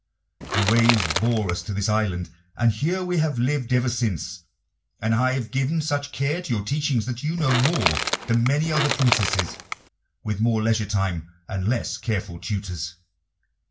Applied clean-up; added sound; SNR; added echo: none; Crushing / Wood; 3 dB; reverberation time 0.2 s.